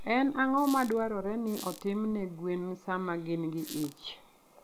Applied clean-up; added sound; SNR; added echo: none; Squeak; 17 dB; none.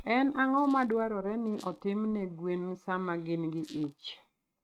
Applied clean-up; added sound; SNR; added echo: neural mask model RNNoise.